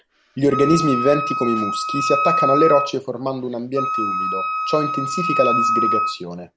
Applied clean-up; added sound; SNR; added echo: none; Wind instrument, woodwind instrument; 1 dB; none.